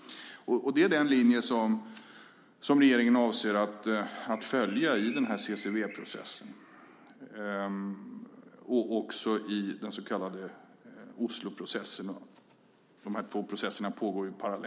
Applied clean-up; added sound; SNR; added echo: none; Bird; 19 dB; none.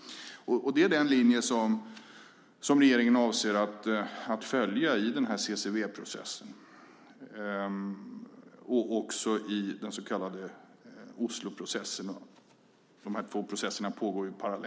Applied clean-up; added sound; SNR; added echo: none; none; none; none.